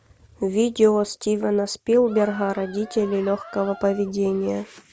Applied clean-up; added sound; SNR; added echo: none; Cheering; 19 dB; none.